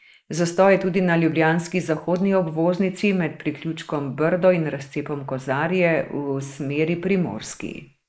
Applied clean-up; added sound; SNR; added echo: neural mask model Resemble Enhance denoiser.